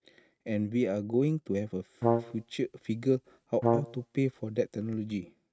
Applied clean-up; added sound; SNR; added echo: neural mask model RNNoise.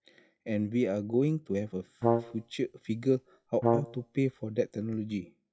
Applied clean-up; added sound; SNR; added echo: classical method log-MMSE.